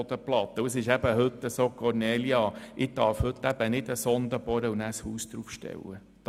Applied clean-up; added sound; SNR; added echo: none; none; none; none.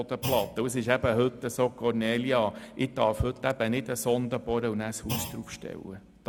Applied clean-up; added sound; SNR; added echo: none; Thump, thud; 14 dB; none.